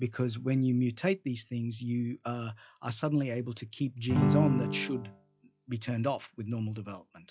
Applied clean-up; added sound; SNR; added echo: classical method log-MMSE.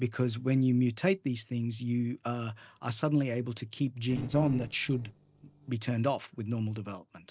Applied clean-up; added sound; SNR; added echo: neural separator model SepFormer DNS4.